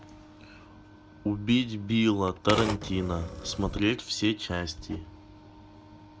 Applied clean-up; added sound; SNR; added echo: none; Typewriter; 7 dB; none.